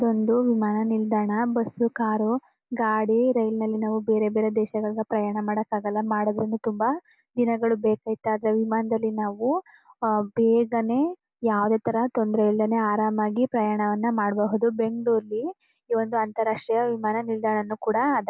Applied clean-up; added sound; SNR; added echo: none; none; none; none.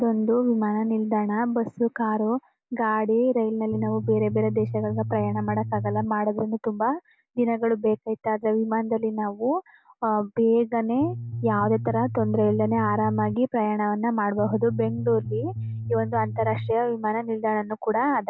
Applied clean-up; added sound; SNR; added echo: none; Bass guitar; 7 dB; none.